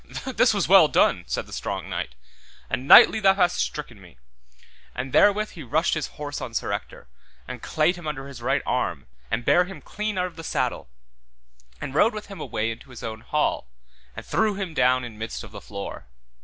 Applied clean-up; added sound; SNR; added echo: none; none; none; none.